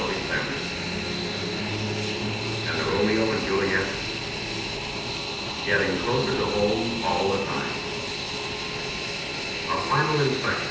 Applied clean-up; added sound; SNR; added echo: none; Fixed-wing aircraft, airplane; 3 dB; reverberation time 0.9 s.